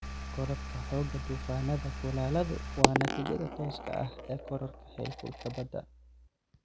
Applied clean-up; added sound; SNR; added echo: none; Coin (dropping) + Engine; 0 dB; none.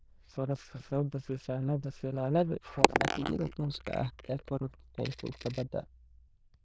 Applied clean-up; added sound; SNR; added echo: neural diffusion model UNIVERSE++.